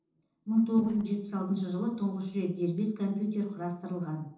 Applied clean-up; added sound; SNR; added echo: neural separator model SepFormer DNS4.